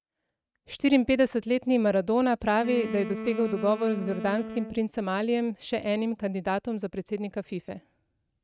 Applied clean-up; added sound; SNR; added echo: neural mask model RNNoise.